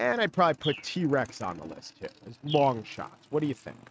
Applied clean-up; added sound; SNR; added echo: neural mask model RNNoise.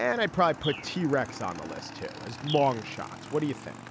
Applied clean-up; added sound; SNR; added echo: none; Motorcycle / Engine + Bird; 12 dB; none.